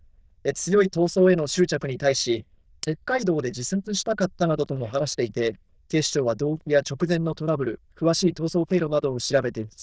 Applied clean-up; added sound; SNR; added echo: neural diffusion model UNIVERSE++.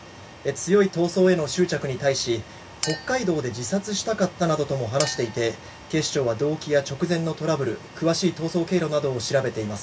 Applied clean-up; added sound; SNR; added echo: none; Chink, clink; 15 dB; none.